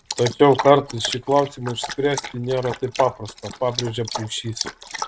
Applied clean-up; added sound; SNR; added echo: neural mask model RNNoise.